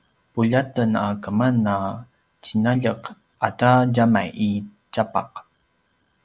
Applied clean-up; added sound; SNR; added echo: none; none; none; none.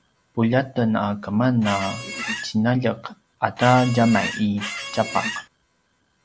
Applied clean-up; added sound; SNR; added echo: none; Squeak; 8 dB; none.